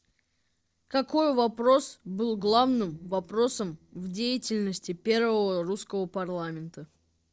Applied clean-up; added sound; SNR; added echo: neural separator model SepFormer DNS4.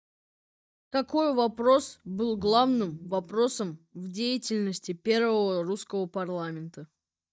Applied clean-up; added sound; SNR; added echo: neural mask model DeepFilterNet 3.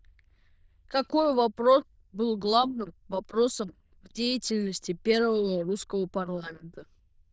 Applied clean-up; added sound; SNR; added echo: neural diffusion model UNIVERSE++.